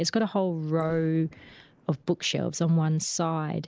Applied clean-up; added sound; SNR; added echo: neural mask model Resemble Enhance denoiser.